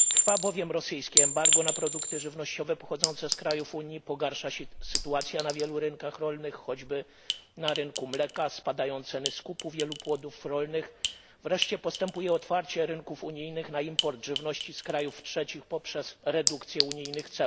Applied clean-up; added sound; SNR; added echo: none; Chink, clink; 0 dB; none.